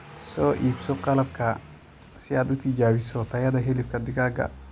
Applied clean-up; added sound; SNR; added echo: none; Car passing by; 17 dB; none.